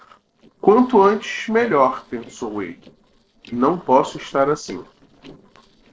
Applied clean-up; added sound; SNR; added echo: neural separator model SepFormer DNS4.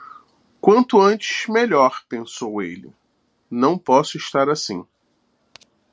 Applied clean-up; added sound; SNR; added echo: none; none; none; none.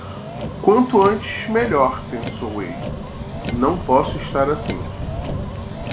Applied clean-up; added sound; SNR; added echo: none; Motor vehicle (road); 7 dB; reverberation time 0.4 s.